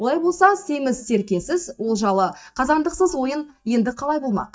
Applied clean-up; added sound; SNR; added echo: neural mask model DeepFilterNet 3.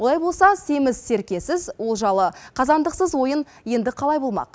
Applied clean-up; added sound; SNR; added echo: none; none; none; none.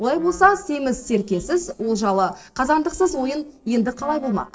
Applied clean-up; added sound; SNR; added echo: neural separator model SepFormer DNS4.